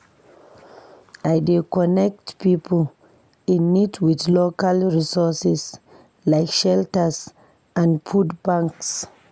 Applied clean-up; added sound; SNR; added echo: none; none; none; none.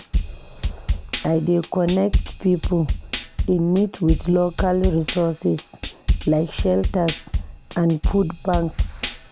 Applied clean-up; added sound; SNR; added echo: none; Drum / Drum kit; 4 dB; none.